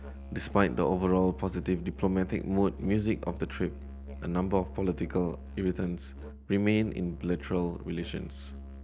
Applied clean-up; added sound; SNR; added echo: none; Musical instrument; 12 dB; none.